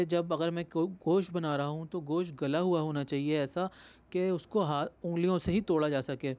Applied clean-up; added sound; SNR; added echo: none; none; none; none.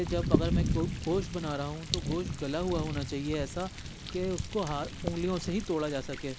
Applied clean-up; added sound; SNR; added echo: none; Thunder; 1 dB; none.